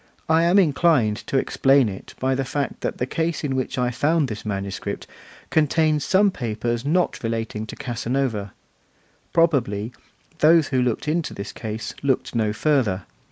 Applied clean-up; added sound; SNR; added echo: none; none; none; none.